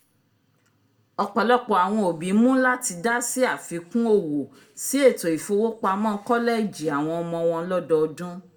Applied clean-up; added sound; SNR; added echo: none; none; none; reverberation time 0.3 s.